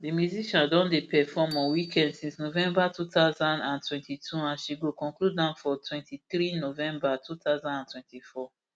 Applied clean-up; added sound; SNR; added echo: none; Bicycle bell; 19 dB; none.